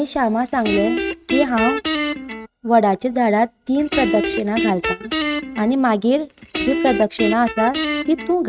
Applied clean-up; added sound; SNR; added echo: neural mask model RNNoise.